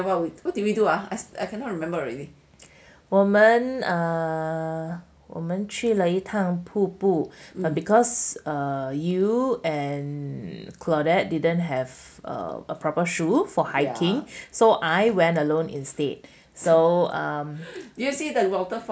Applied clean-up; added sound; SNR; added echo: none; none; none; none.